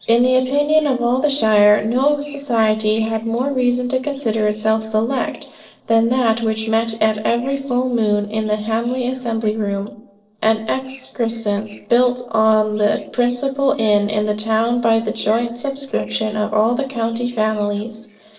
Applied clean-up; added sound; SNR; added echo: neural separator model SepFormer DNS4.